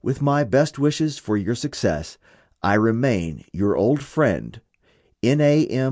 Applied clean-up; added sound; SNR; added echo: none; none; none; none.